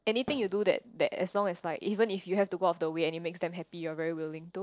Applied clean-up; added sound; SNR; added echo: neural separator model SepFormer DNS4.